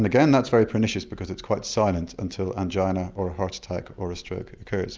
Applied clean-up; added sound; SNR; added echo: none; none; none; none.